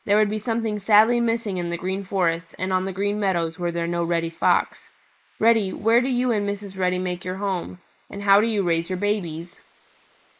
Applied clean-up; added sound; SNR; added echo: neural mask model Resemble Enhance denoiser.